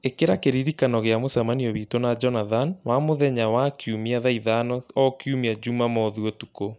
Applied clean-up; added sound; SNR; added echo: none; none; none; none.